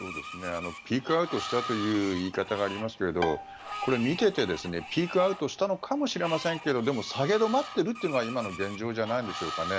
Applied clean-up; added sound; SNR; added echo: none; Bowed string instrument + Screech; 10 dB; none.